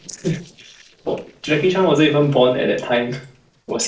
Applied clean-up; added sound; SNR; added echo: neural separator model SepFormer DNS4.